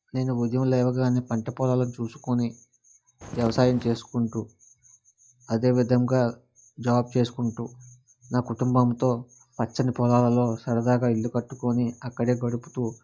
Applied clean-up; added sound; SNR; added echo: classical method log-MMSE.